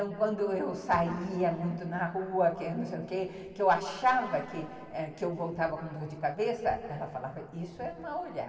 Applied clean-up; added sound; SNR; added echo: none; none; none; reverberation time 2.4 s.